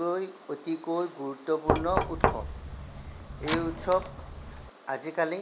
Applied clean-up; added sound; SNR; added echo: none; Knock; -1 dB; none.